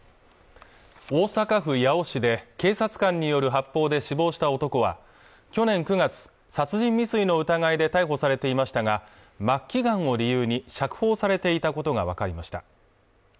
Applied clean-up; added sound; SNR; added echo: none; none; none; none.